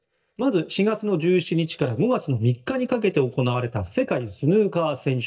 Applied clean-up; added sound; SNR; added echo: neural mask model DeepFilterNet 3.